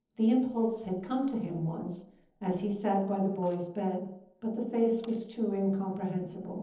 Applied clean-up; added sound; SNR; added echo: neural separator model SepFormer DNS4.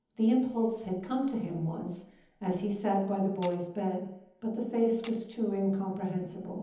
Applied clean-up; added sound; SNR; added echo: none; Tools; 19 dB; reverberation time 1.3 s.